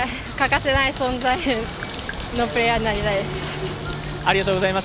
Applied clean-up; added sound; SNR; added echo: none; Electric guitar + Bird; 7 dB; none.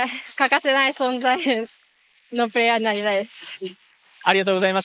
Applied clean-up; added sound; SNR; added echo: neural mask model Resemble Enhance denoiser.